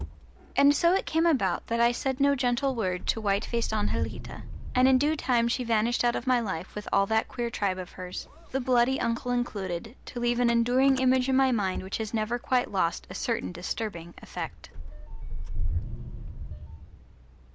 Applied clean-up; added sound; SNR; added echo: none; Engine starting / Motor vehicle (road); 8 dB; none.